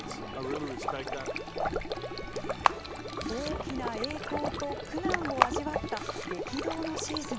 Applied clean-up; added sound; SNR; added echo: none; Camera + Stream; -4 dB; none.